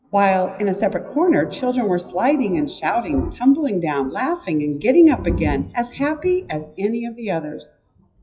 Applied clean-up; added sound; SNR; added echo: classical method WPE with log-MMSE.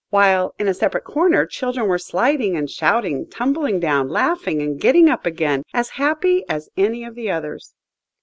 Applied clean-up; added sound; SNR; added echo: none; none; none; none.